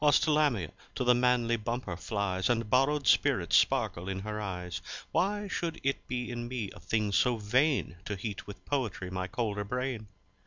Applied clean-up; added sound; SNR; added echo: none; none; none; none.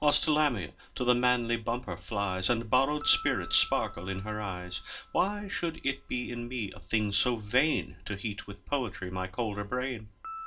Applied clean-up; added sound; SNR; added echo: none; Piano; 19 dB; reverberation time 0.2 s.